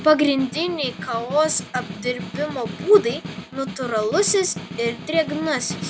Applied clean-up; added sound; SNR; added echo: none; Snare drum; 12 dB; none.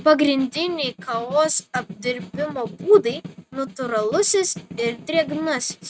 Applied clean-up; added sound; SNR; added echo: neural mask model RNNoise.